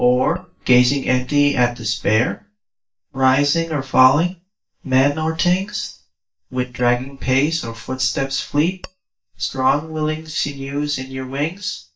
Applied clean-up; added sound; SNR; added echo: neural mask model DeepFilterNet 3.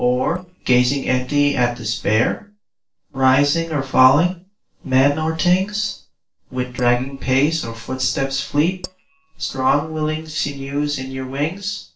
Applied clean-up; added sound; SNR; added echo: neural separator model SepFormer DNS4.